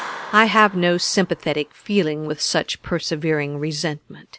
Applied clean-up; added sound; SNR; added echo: none; Clapping; 19 dB; none.